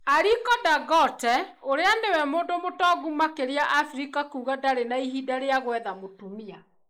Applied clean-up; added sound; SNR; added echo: neural mask model Resemble Enhance denoiser.